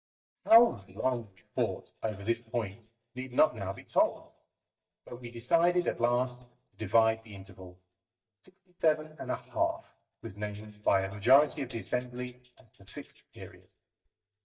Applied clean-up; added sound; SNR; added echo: neural mask model DeepFilterNet 3.